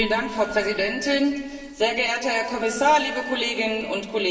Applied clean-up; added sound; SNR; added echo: none; Telephone; 12 dB; reverberation time 2.0 s.